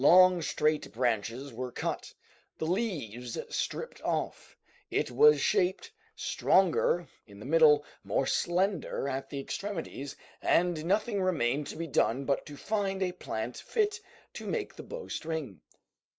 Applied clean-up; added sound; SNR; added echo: neural mask model Resemble Enhance denoiser.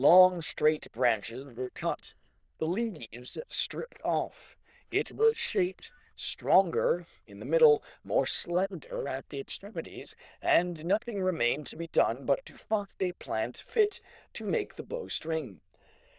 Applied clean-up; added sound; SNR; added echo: neural diffusion model UNIVERSE++.